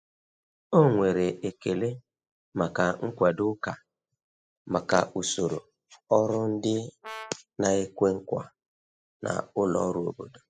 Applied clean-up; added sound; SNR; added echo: classical method spectral subtraction.